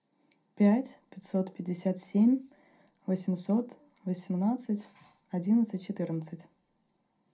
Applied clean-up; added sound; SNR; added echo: none; none; none; reverberation time 0.2 s.